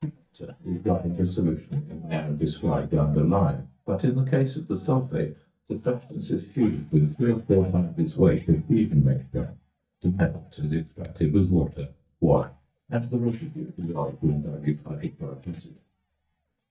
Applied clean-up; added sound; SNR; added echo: neural mask model DeepFilterNet 3.